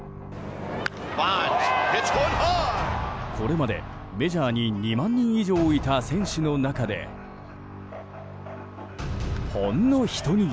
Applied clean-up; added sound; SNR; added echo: none; none; none; none.